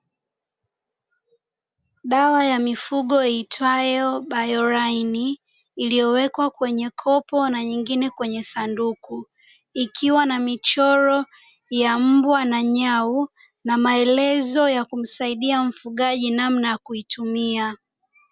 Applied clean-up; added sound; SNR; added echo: none; none; none; none.